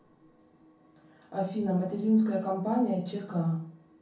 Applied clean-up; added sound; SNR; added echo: none; none; none; reverberation time 0.5 s.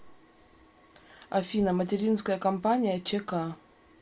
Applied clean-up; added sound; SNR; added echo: none; none; none; none.